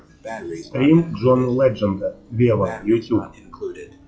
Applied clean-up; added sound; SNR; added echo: classical method log-MMSE.